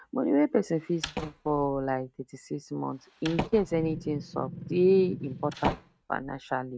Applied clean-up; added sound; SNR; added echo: neural mask model RNNoise.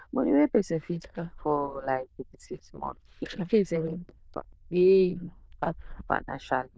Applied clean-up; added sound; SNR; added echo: neural diffusion model UNIVERSE++.